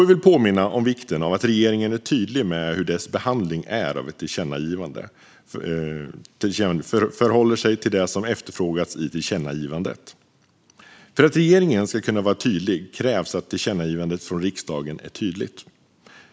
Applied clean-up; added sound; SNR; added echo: none; none; none; none.